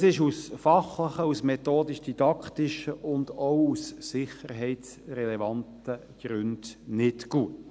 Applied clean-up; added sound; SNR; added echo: none; none; none; none.